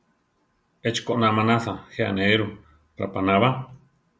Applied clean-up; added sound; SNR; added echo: none; none; none; none.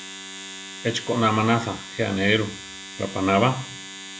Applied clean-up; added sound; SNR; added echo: none; Domestic sounds, home sounds; 13 dB; none.